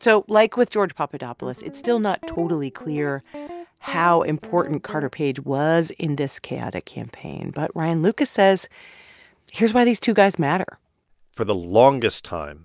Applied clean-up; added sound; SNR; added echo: none; Guitar; 15 dB; none.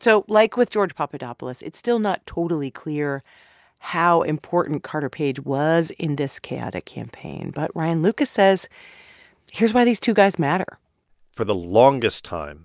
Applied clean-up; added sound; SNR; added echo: none; none; none; none.